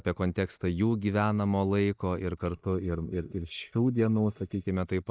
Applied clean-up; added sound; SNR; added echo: neural mask model DeepFilterNet 3.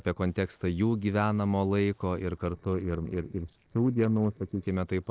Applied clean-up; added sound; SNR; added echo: neural separator model SepFormer DNS4.